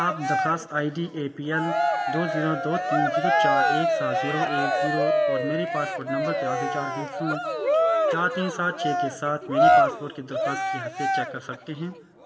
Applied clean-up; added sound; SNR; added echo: none; Cheering; -5 dB; reverberation time 1.5 s.